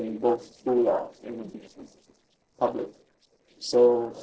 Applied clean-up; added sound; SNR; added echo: neural separator model SepFormer DNS4.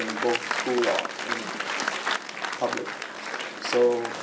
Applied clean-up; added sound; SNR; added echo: none; Applause; 2 dB; reverberation time 0.3 s.